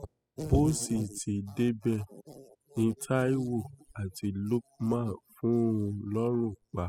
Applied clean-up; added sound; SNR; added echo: classical method spectral subtraction.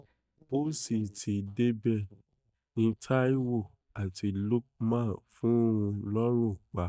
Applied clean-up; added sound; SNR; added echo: neural mask model DeepFilterNet 3.